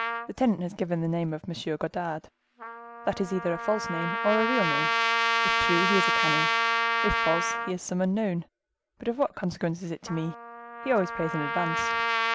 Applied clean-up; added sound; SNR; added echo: none; Trumpet; -1 dB; none.